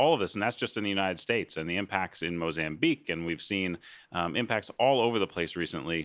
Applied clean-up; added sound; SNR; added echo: none; none; none; none.